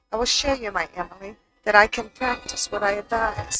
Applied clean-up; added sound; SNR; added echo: neural mask model RNNoise.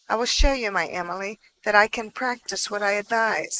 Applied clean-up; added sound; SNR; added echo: neural mask model Resemble Enhance denoiser.